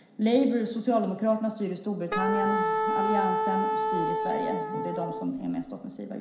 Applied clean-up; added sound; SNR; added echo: none; Wind instrument, woodwind instrument; -1 dB; reverberation time 0.5 s.